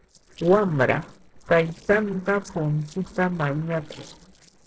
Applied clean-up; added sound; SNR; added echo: neural separator model SepFormer DNS4.